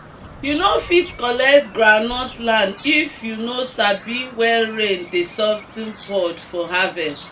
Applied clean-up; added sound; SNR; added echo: none; Bird vocalization, bird call, bird song; 19 dB; reverberation time 0.2 s.